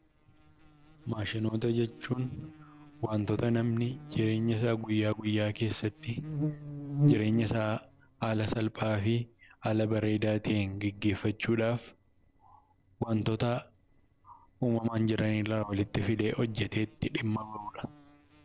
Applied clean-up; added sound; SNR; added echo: neural separator model SepFormer DNS4.